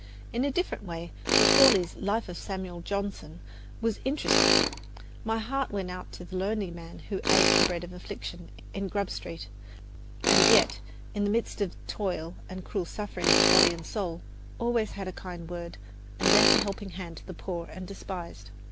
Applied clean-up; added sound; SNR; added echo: none; Tools; -1 dB; none.